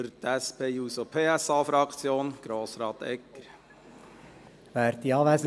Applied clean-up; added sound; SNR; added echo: none; none; none; none.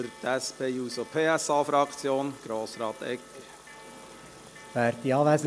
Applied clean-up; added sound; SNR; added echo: none; Bell + Water tap, faucet; 20 dB; none.